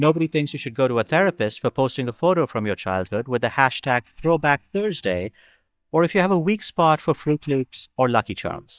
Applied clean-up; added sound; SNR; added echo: neural mask model DeepFilterNet 3.